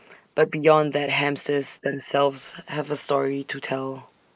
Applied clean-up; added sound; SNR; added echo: neural mask model Resemble Enhance denoiser.